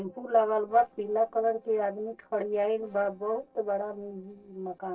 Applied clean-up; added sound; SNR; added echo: neural separator model SepFormer DNS4.